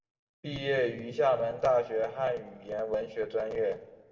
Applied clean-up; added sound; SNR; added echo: none; none; none; reverberation time 1.6 s.